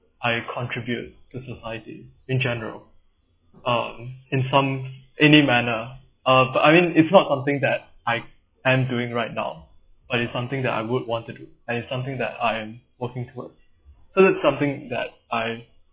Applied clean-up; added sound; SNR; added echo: classical method log-MMSE.